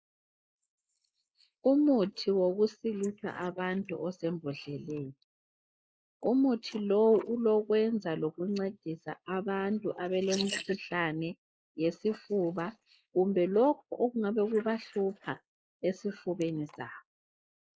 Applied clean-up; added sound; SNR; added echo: neural mask model Resemble Enhance denoiser.